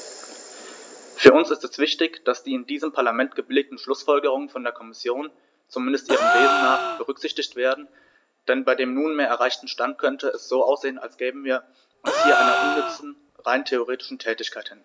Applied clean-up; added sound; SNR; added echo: none; Gasp; -1 dB; none.